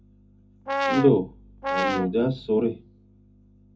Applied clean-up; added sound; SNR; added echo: none; Brass instrument; 2 dB; reverberation time 0.3 s.